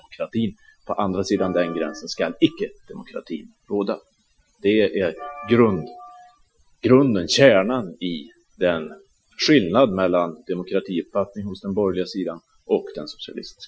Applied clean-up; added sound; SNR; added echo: classical method Wiener filter.